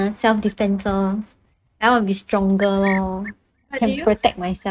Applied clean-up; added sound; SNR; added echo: neural mask model RNNoise.